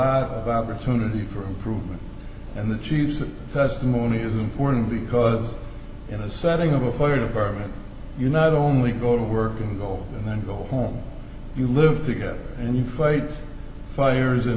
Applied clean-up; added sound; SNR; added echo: none; none; none; none.